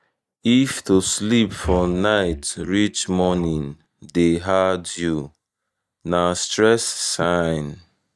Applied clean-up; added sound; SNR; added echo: neural mask model DeepFilterNet 3.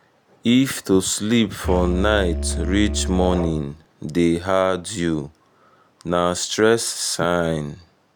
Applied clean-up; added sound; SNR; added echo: none; Musical instrument; 4 dB; none.